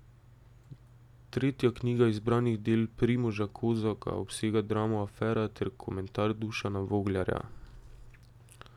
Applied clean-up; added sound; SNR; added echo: none; none; none; none.